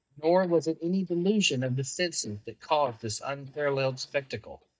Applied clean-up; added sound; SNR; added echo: neural mask model DeepFilterNet 3.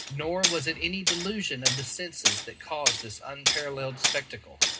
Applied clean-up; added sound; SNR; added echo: none; Tools; -3 dB; reverberation time 0.2 s.